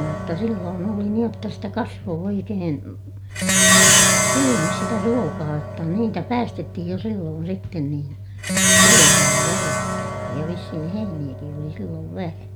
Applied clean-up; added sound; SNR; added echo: none; Plucked string instrument; -4 dB; none.